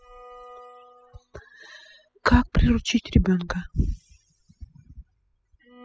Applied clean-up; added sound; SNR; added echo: classical method spectral subtraction.